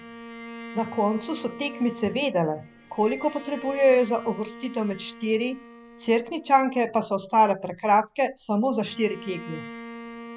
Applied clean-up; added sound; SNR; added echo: none; Bowed string instrument; 16 dB; none.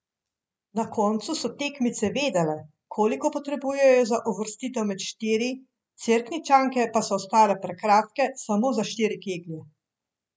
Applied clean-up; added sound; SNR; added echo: none; none; none; none.